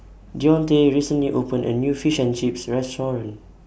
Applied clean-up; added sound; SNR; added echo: none; none; none; none.